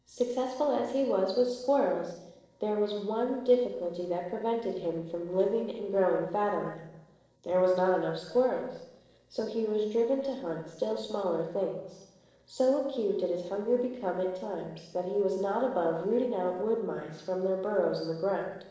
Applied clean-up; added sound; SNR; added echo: neural separator model SepFormer DNS4.